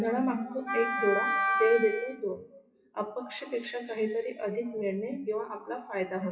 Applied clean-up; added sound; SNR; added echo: classical method WPE with log-MMSE.